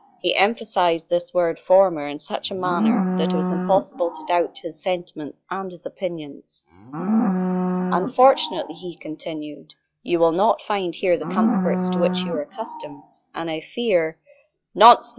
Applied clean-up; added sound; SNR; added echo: classical method log-MMSE.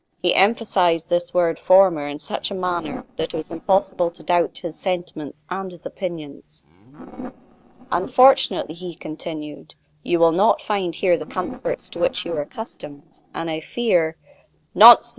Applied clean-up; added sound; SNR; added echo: neural separator model SepFormer DNS4.